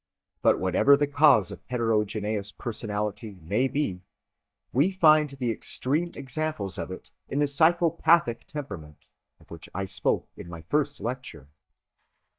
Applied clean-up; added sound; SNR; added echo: neural mask model DeepFilterNet 3.